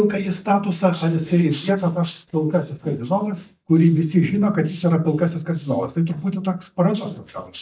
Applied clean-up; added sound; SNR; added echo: neural mask model DeepFilterNet 3.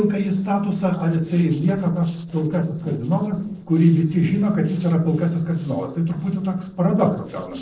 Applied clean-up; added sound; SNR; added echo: neural separator model SepFormer DNS4.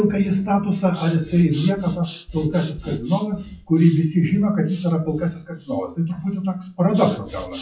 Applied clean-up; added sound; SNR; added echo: classical method WPE with log-MMSE.